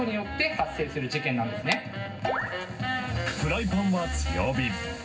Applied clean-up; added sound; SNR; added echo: none; Clapping; 15 dB; reverberation time 0.4 s.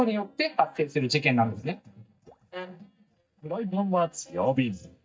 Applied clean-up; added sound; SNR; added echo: neural mask model DeepFilterNet 3.